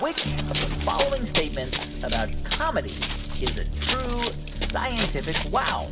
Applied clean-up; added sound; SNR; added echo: none; Run; 6 dB; reverberation time 1.0 s.